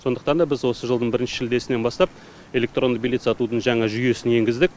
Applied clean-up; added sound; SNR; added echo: none; none; none; none.